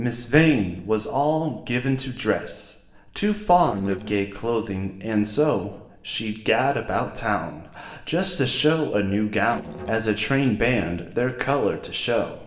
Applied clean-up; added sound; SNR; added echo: neural separator model SepFormer DNS4.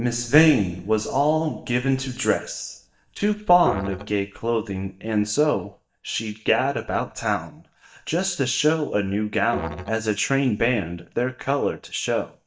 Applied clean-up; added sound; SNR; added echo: neural mask model DeepFilterNet 3.